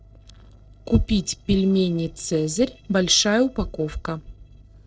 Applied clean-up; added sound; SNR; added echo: neural separator model SepFormer DNS4.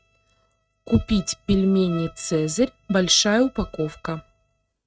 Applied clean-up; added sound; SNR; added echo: neural mask model RNNoise.